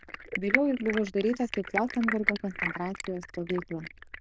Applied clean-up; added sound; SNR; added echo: neural diffusion model UNIVERSE++.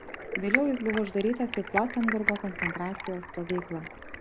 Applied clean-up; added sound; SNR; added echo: none; Stream; 4 dB; none.